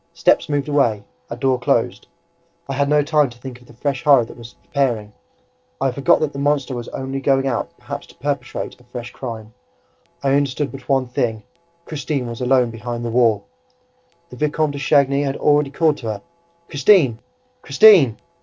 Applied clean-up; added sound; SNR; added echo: neural separator model SepFormer DNS4.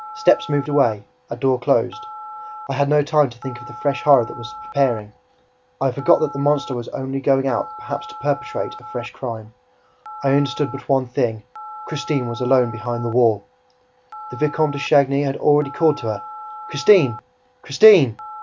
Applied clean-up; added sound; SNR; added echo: none; Telephone; 16 dB; none.